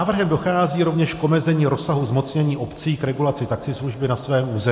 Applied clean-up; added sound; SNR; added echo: none; none; none; none.